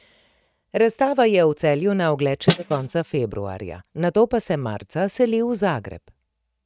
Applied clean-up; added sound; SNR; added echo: neural mask model RNNoise.